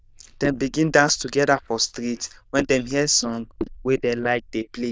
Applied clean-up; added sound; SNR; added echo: neural diffusion model UNIVERSE++.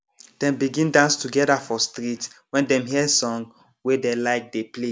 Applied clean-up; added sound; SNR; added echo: none; none; none; none.